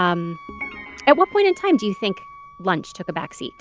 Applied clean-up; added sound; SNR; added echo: none; Wind instrument, woodwind instrument + Organ; 18 dB; none.